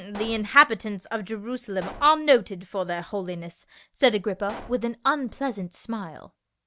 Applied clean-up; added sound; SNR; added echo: none; Explosion; 18 dB; none.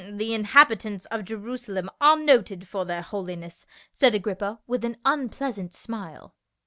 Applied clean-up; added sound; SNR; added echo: none; none; none; none.